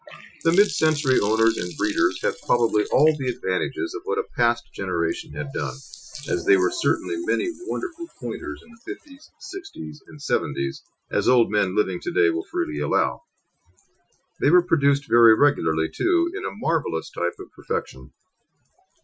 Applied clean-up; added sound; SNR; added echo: classical method Wiener filter.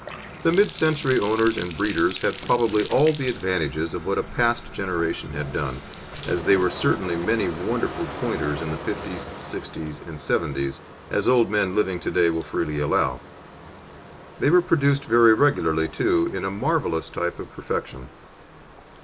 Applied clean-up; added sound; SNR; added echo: none; Bathtub (filling or washing); 13 dB; none.